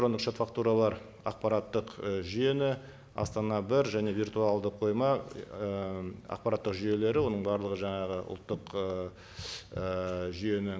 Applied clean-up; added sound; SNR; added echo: none; none; none; none.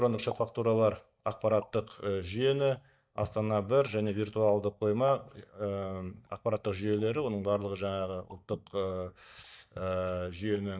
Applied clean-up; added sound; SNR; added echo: neural mask model DeepFilterNet 3.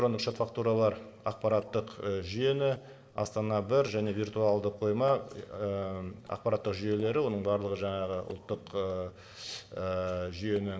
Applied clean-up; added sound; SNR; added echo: neural separator model SepFormer DNS4.